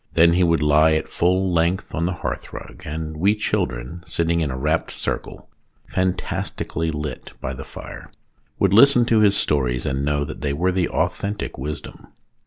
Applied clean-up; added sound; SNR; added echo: none; none; none; none.